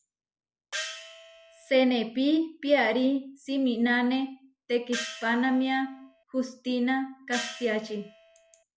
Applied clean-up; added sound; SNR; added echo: none; Gong; 12 dB; none.